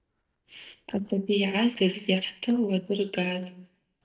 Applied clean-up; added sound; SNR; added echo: neural mask model DeepFilterNet 3.